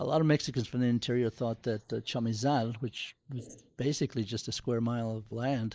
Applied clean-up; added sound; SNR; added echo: neural mask model Resemble Enhance denoiser.